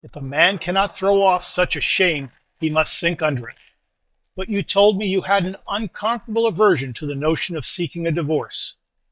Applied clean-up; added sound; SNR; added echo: neural mask model DeepFilterNet 3.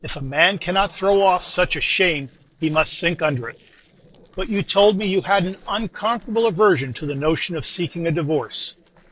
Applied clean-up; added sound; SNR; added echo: neural separator model SepFormer DNS4.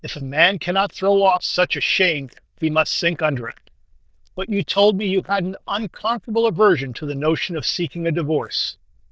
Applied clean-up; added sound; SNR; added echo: neural diffusion model UNIVERSE++.